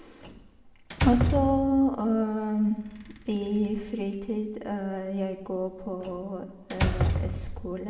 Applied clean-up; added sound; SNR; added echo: none; Slam; 4 dB; reverberation time 1.0 s.